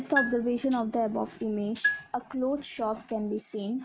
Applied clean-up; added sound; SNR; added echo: neural mask model RNNoise.